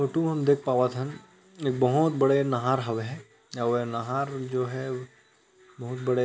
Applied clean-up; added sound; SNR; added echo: none; none; none; none.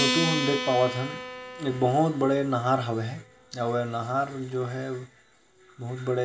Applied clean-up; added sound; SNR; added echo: none; Acoustic guitar; 7 dB; reverberation time 0.2 s.